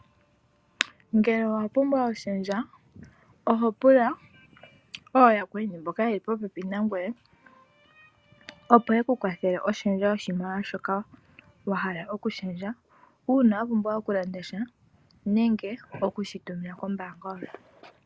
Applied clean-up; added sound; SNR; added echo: none; none; none; none.